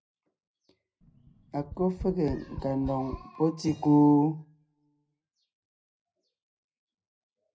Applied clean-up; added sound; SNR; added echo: none; Tap; 12 dB; reverberation time 0.4 s.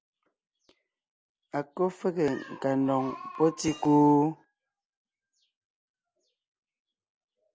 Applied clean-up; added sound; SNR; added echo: none; none; none; none.